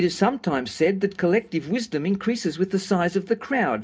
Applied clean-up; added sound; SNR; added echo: none; none; none; reverberation time 0.3 s.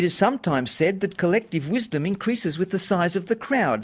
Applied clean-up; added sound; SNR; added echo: none; none; none; none.